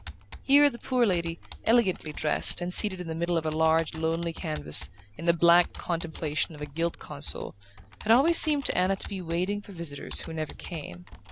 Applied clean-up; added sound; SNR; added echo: none; Computer keyboard; 17 dB; none.